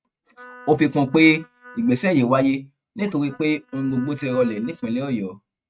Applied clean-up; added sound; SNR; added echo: neural mask model RNNoise.